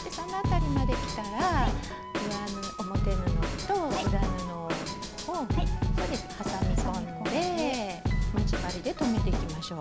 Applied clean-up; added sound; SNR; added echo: none; Drum kit; -3 dB; none.